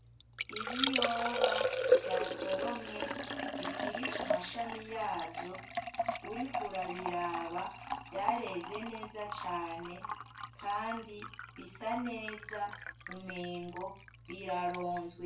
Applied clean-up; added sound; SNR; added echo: none; Liquid; -2 dB; reverberation time 0.3 s.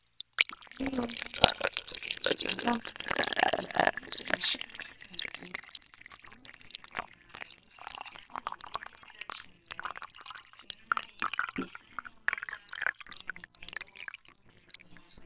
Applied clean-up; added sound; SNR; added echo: neural separator model SepFormer WHAMR!.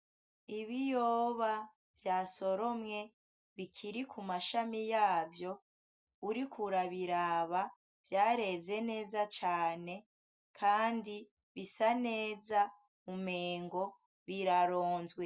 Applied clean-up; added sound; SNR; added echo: none; none; none; none.